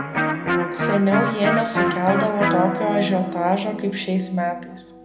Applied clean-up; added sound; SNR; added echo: none; Electric guitar; 2 dB; reverberation time 0.7 s.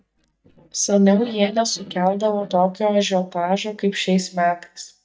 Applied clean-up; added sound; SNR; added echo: neural mask model DeepFilterNet 3.